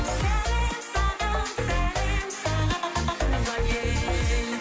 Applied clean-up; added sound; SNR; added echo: none; none; none; none.